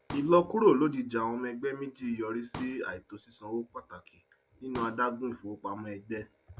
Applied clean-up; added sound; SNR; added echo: none; Explosion; 16 dB; none.